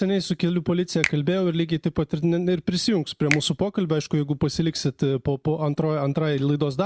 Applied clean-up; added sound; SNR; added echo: none; Finger snapping; 13 dB; none.